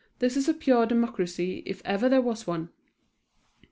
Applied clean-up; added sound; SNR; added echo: none; none; none; none.